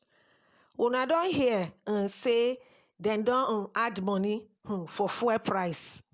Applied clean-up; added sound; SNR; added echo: none; none; none; none.